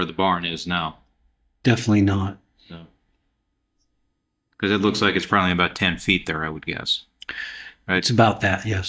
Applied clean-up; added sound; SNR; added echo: neural mask model DeepFilterNet 3.